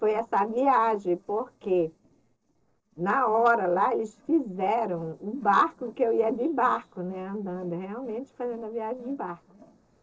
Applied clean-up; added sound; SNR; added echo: neural separator model SepFormer DNS4.